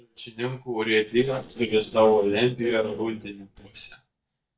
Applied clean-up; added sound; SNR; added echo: neural mask model DeepFilterNet 3.